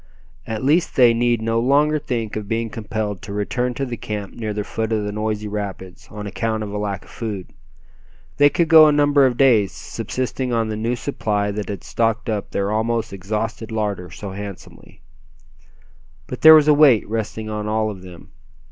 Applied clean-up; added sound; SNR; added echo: none; none; none; none.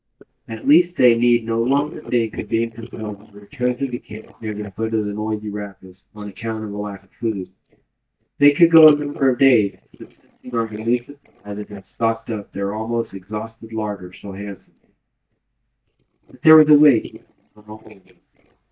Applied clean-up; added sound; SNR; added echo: neural mask model DeepFilterNet 3.